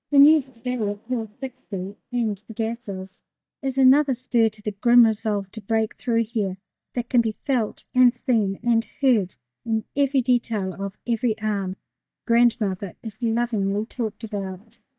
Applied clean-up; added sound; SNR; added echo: neural mask model DeepFilterNet 3.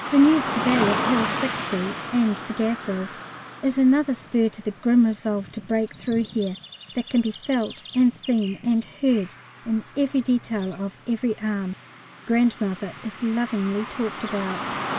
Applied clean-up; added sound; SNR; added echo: none; Car passing by / Traffic noise, roadway noise; 9 dB; none.